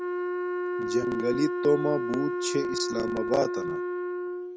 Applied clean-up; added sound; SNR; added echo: none; Wind instrument, woodwind instrument; 0 dB; none.